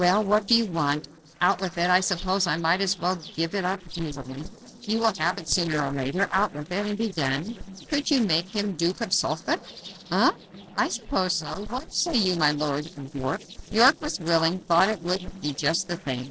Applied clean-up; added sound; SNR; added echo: neural separator model SepFormer DNS4.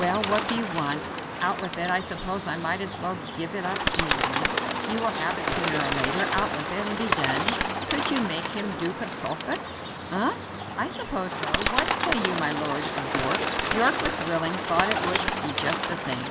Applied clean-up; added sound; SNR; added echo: none; Bird; -1 dB; none.